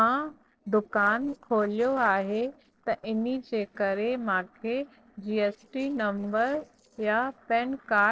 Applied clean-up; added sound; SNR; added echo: neural separator model SepFormer DNS4.